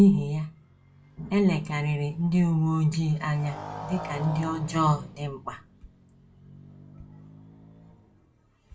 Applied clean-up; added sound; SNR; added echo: none; Motorcycle; 16 dB; reverberation time 0.2 s.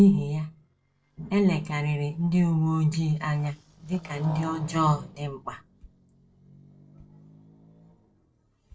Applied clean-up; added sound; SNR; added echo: neural separator model SepFormer DNS4.